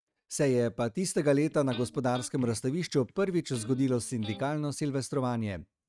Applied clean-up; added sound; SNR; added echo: neural mask model RNNoise.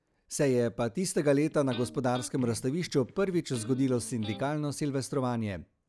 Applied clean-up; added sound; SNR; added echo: none; Electric guitar; 18 dB; none.